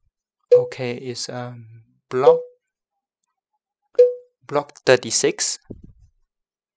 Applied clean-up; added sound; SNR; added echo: classical method spectral subtraction.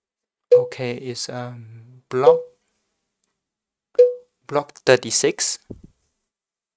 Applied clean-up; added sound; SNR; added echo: neural mask model RNNoise.